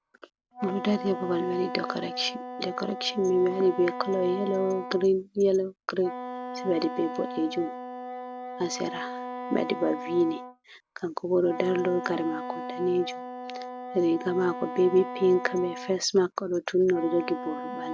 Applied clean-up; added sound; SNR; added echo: none; Wind instrument, woodwind instrument; 9 dB; none.